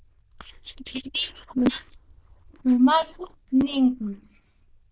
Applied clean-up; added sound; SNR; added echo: neural diffusion model UNIVERSE++.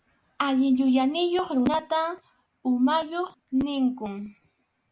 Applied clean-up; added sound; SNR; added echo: none; none; none; none.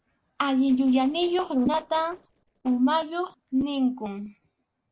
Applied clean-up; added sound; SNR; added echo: neural separator model SepFormer DNS4.